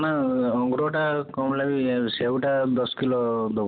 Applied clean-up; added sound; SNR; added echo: none; none; none; none.